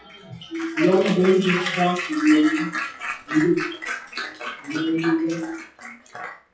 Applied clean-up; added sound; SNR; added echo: classical method WPE with log-MMSE.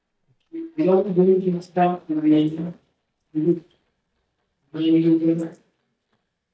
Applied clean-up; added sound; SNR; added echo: neural mask model DeepFilterNet 3.